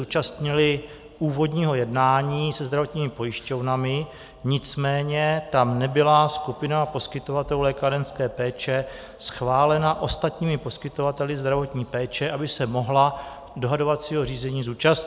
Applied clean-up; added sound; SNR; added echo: none; none; none; none.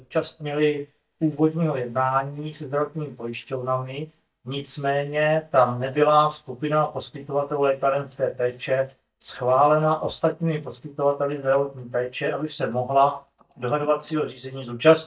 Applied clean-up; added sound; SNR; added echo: neural mask model DeepFilterNet 3.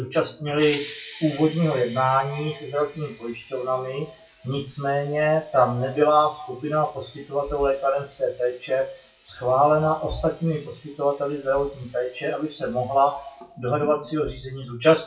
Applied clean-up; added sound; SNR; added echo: classical method WPE with log-MMSE.